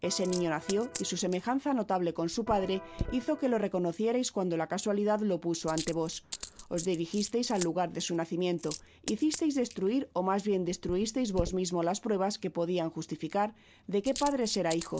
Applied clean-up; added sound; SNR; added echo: none; Electric guitar + Coin (dropping); 14 dB; none.